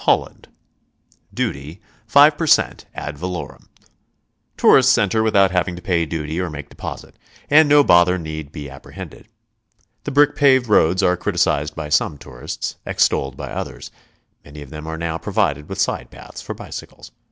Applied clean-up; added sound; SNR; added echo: none; none; none; none.